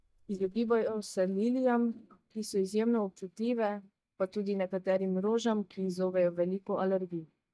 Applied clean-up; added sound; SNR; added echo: neural mask model DeepFilterNet 3.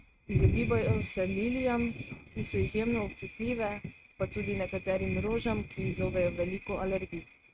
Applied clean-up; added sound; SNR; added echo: neural mask model RNNoise.